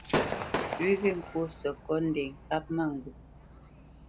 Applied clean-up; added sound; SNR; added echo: none; Gunshot, gunfire / Fireworks; 4 dB; none.